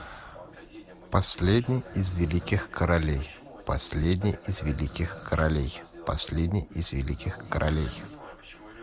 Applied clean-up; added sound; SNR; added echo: none; none; none; none.